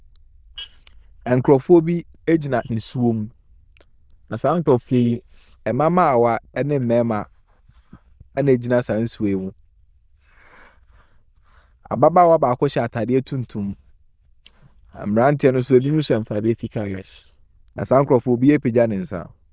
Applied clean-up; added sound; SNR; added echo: neural diffusion model UNIVERSE++.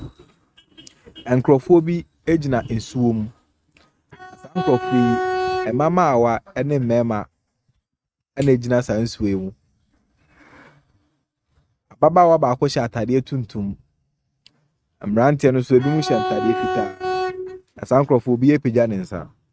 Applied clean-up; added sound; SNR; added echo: neural mask model RNNoise.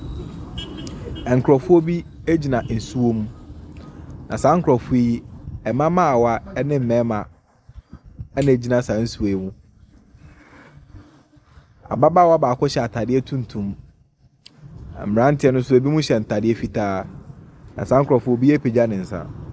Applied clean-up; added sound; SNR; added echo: none; none; none; none.